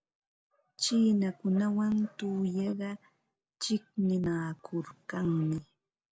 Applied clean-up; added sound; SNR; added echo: none; none; none; none.